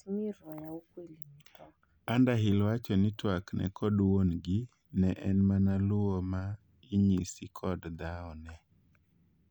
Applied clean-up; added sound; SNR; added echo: none; none; none; none.